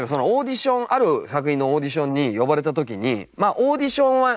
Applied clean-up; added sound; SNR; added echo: neural mask model Resemble Enhance denoiser.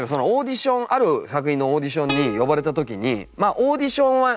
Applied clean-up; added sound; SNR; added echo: none; Plucked string instrument; 13 dB; none.